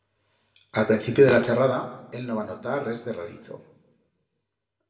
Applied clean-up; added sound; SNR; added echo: none; Fart; 8 dB; reverberation time 0.8 s.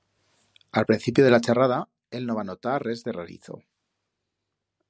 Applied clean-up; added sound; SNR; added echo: none; none; none; none.